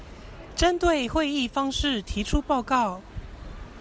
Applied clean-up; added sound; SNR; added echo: none; none; none; none.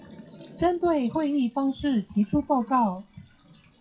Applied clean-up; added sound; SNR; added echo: classical method WPE with log-MMSE.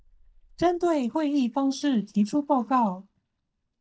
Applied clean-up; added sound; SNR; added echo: neural mask model DeepFilterNet 3.